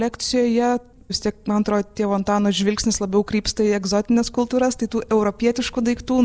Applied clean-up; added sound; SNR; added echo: none; none; none; none.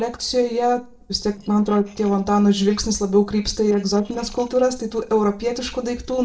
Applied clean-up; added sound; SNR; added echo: neural separator model SepFormer DNS4.